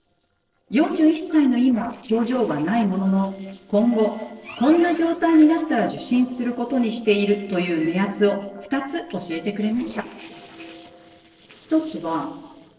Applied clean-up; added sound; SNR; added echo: neural separator model SepFormer DNS4.